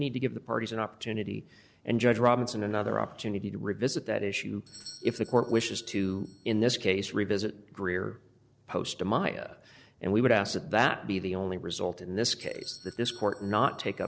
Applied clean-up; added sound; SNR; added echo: neural separator model SepFormer DNS4.